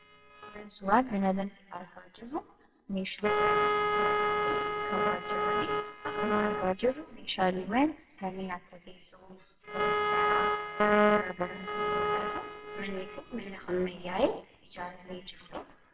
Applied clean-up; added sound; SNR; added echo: neural separator model SepFormer WHAMR!.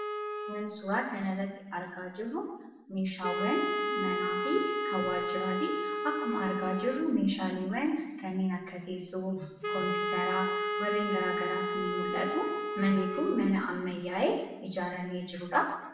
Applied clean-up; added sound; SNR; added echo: none; Wind instrument, woodwind instrument; 3 dB; reverberation time 0.9 s.